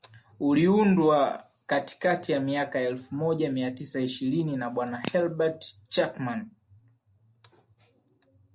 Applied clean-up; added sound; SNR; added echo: none; Crack / Crackle; 12 dB; none.